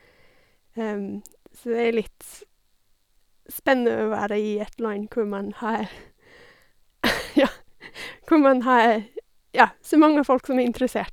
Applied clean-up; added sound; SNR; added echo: none; none; none; none.